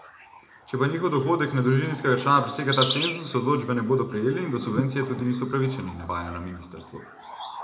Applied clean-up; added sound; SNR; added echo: none; Bird vocalization, bird call, bird song; 11 dB; reverberation time 0.6 s.